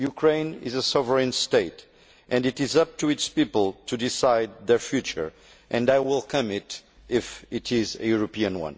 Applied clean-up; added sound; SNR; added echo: none; none; none; none.